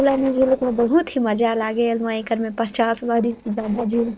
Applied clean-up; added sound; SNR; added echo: neural separator model SepFormer DNS4.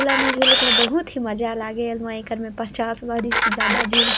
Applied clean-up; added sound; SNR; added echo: none; Camera; -3 dB; none.